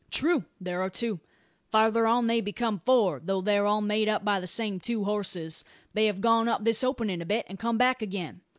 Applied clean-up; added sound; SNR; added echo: none; none; none; none.